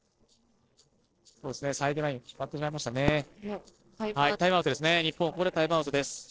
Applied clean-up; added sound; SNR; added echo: neural separator model SepFormer DNS4.